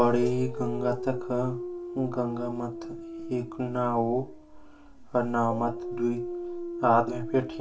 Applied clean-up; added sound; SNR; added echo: none; Dog; 9 dB; reverberation time 0.2 s.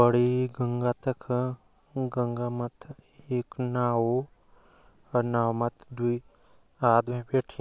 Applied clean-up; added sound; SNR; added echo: none; none; none; none.